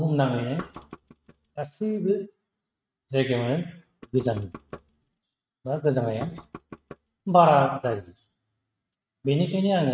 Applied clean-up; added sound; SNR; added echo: neural mask model RNNoise.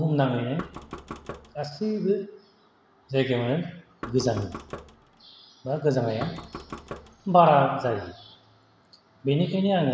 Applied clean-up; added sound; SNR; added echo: none; Knock; 16 dB; none.